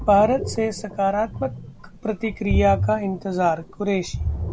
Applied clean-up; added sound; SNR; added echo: none; Ocean; 6 dB; none.